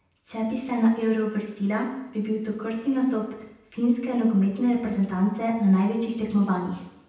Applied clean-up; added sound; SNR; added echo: none; none; none; reverberation time 0.9 s.